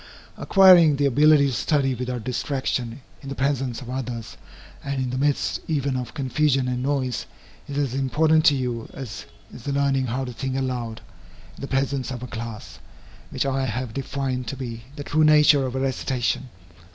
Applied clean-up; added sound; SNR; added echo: none; none; none; none.